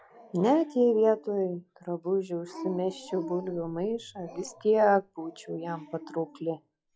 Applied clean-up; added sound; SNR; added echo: classical method log-MMSE.